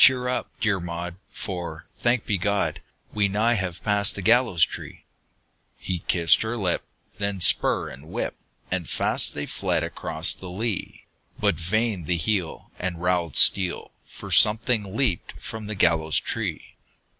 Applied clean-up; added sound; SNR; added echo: none; none; none; none.